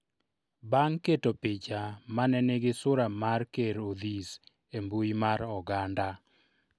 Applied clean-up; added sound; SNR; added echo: none; none; none; none.